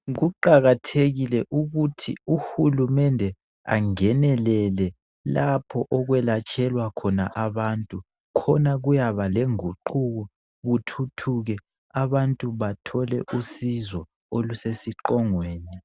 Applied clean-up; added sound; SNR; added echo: none; none; none; none.